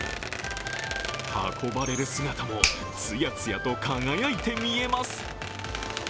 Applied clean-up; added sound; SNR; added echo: none; Finger snapping + Squeak; 5 dB; none.